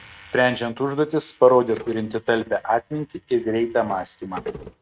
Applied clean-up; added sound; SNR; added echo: neural mask model RNNoise.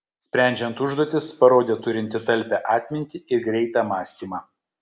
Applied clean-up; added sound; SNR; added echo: none; none; none; none.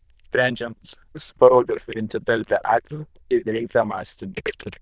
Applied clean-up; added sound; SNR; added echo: neural diffusion model UNIVERSE++.